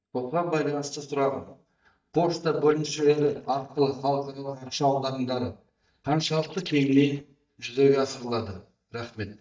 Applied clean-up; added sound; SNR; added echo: neural mask model DeepFilterNet 3.